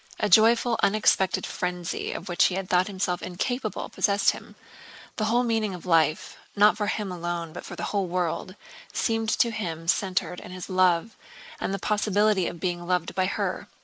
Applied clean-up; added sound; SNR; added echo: neural mask model Resemble Enhance denoiser.